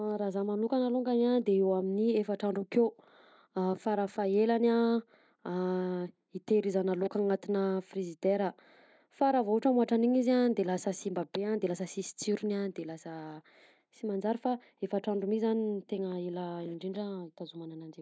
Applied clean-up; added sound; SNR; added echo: none; none; none; none.